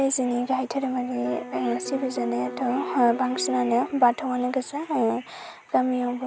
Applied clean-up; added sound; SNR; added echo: none; Piano; 10 dB; none.